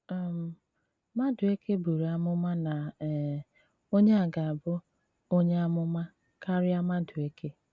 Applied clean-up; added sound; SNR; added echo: none; none; none; none.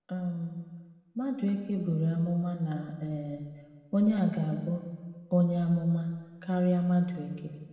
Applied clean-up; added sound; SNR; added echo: none; none; none; reverberation time 1.4 s.